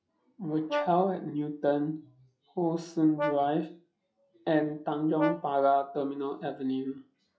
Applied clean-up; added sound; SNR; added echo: classical method log-MMSE.